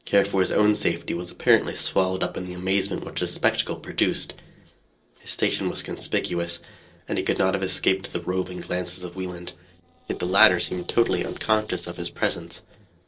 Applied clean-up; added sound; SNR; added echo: neural separator model SepFormer DNS4.